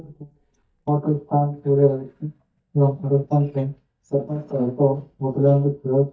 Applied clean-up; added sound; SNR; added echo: neural mask model DeepFilterNet 3.